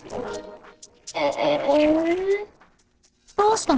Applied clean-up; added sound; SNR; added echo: neural separator model SepFormer DNS4.